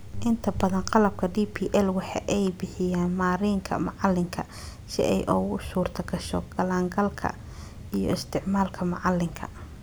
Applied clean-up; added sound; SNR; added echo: none; none; none; none.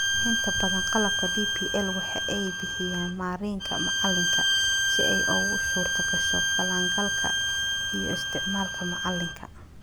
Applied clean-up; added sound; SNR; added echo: none; Bowed string instrument; -5 dB; none.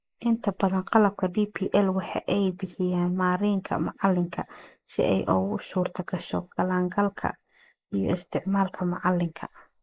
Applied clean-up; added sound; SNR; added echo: neural mask model Resemble Enhance denoiser.